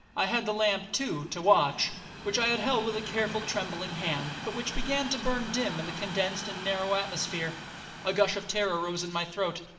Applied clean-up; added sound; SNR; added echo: none; Train; 11 dB; reverberation time 0.8 s.